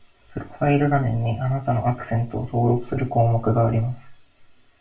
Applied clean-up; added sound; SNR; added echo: none; none; none; reverberation time 0.3 s.